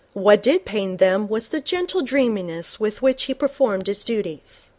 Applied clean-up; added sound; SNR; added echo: none; none; none; none.